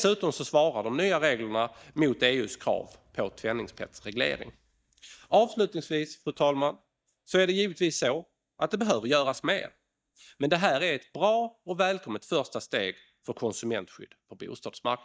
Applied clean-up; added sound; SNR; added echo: neural mask model DeepFilterNet 3.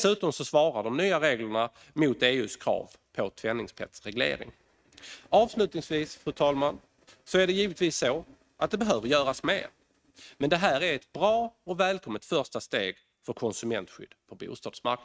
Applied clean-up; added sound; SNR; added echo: neural mask model RNNoise.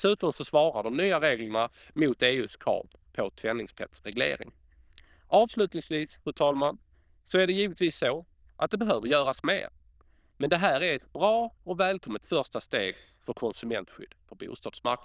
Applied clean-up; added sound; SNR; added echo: neural diffusion model UNIVERSE++.